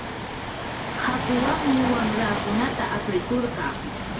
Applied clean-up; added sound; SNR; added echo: none; Waves, surf; 2 dB; reverberation time 0.3 s.